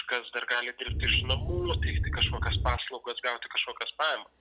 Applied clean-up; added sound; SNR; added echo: none; Wind; -2 dB; none.